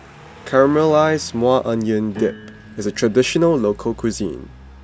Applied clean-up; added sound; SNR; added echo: none; Car passing by + Piano; 19 dB; none.